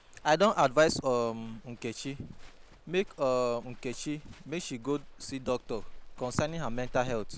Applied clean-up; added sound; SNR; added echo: none; Livestock, farm animals, working animals; 12 dB; none.